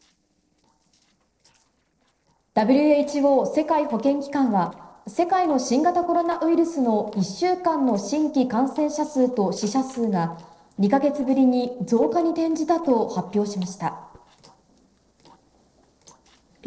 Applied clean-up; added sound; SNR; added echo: neural separator model SepFormer DNS4.